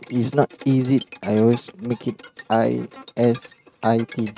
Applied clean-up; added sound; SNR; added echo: neural mask model RNNoise.